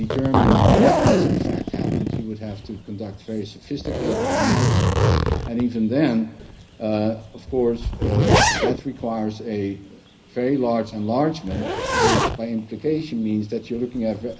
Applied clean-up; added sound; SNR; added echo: none; Zipper (clothing); -2 dB; reverberation time 0.4 s.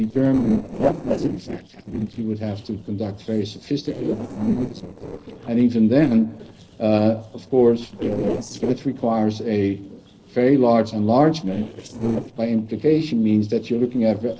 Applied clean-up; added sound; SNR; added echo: neural separator model SepFormer DNS4.